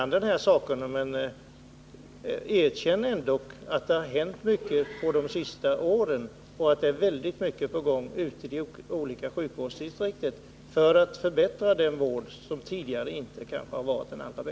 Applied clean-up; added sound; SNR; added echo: none; none; none; none.